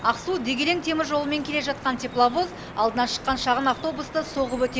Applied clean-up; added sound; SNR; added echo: none; Drip; 14 dB; none.